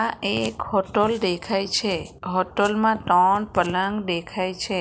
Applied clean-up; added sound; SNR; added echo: none; none; none; none.